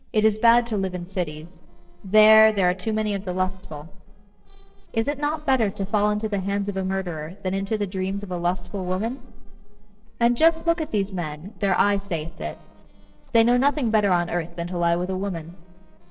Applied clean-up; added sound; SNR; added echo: neural separator model SepFormer DNS4.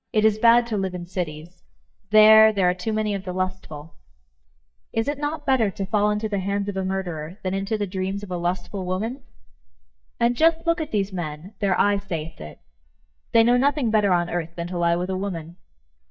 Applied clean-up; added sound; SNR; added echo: neural mask model DeepFilterNet 3.